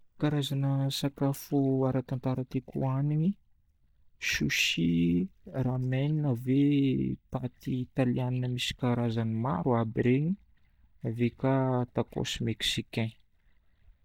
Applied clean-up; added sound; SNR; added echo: neural mask model DeepFilterNet 3.